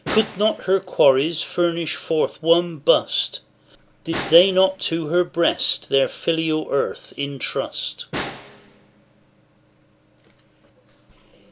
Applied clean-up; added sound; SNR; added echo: none; Snare drum; 15 dB; none.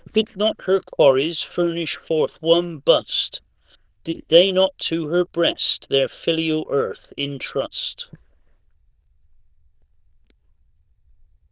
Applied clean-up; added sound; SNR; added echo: neural diffusion model UNIVERSE++.